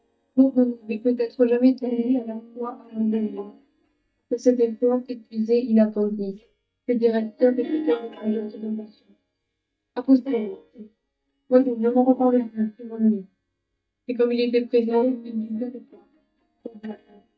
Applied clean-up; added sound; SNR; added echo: neural mask model DeepFilterNet 3.